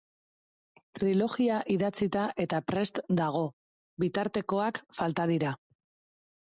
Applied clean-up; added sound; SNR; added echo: none; none; none; none.